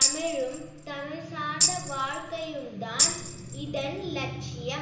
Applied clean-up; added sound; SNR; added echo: none; Tambourine; -5 dB; reverberation time 0.8 s.